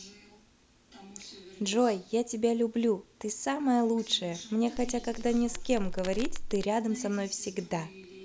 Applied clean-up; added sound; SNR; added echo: none; Crackle; 4 dB; none.